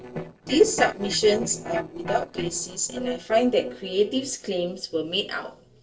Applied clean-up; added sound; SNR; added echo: neural separator model SepFormer DNS4.